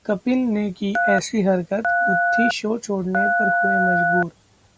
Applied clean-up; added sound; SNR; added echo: none; Telephone; -3 dB; none.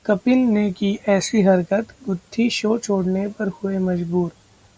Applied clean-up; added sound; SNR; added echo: none; none; none; none.